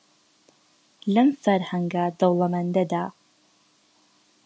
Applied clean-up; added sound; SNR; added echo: none; none; none; none.